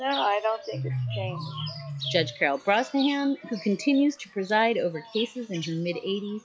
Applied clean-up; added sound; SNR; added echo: classical method log-MMSE.